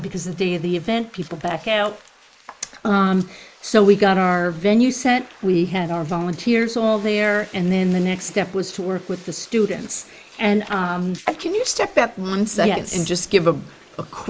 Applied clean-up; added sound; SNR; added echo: neural mask model Resemble Enhance denoiser.